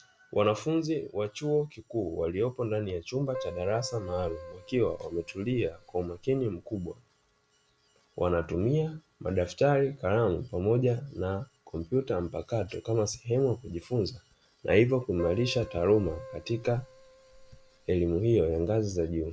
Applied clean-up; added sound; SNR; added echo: none; Keyboard (musical); 15 dB; none.